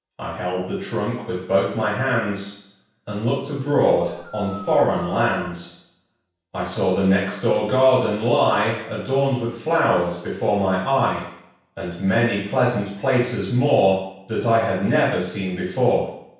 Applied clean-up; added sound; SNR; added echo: none; Dog; 17 dB; reverberation time 0.7 s.